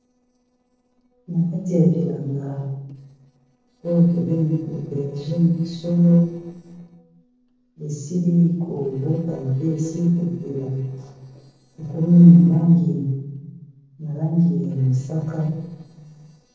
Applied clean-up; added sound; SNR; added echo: neural separator model SepFormer DNS4.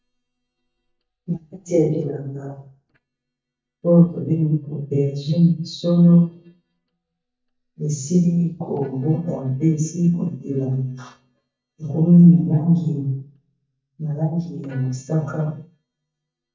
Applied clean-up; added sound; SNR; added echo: neural mask model DeepFilterNet 3.